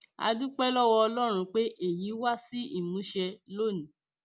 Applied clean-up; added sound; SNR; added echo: none; none; none; none.